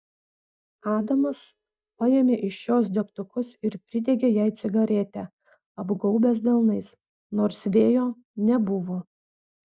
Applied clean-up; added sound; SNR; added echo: neural mask model DeepFilterNet 3.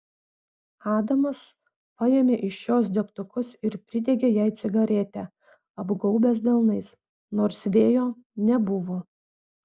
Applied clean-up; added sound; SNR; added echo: none; none; none; none.